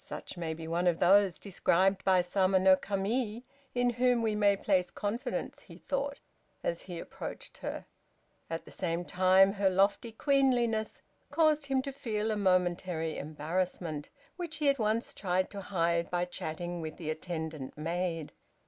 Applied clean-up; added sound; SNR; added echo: none; none; none; none.